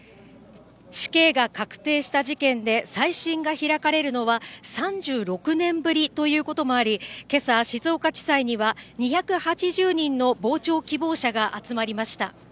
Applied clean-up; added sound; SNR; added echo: none; none; none; none.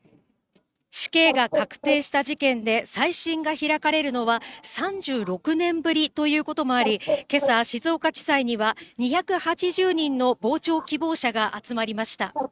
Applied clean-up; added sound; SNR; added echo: neural mask model RNNoise.